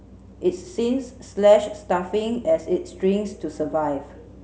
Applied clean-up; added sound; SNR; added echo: none; none; none; none.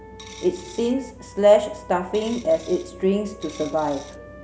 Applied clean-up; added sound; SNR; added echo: none; Wind instrument, woodwind instrument + Coin (dropping); 19 dB; none.